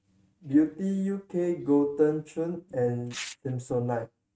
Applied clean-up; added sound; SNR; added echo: neural mask model RNNoise.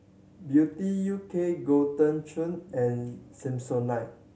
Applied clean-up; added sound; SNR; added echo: none; none; none; none.